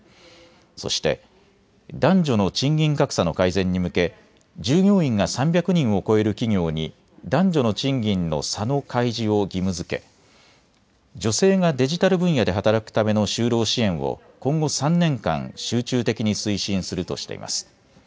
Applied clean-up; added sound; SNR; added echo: none; none; none; none.